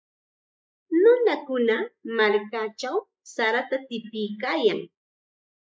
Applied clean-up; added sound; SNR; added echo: neural mask model Resemble Enhance denoiser.